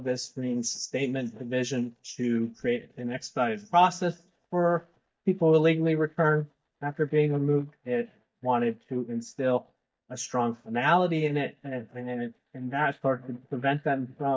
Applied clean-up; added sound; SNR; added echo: neural mask model DeepFilterNet 3.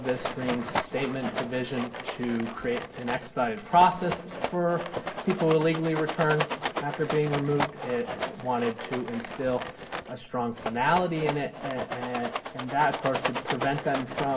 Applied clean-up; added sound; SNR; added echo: none; Rattle; 6 dB; reverberation time 0.2 s.